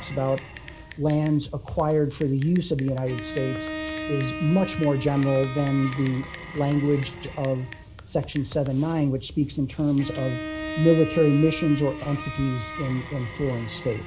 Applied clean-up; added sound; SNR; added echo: none; Bowed string instrument; 12 dB; none.